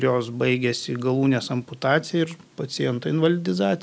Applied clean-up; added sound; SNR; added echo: none; none; none; none.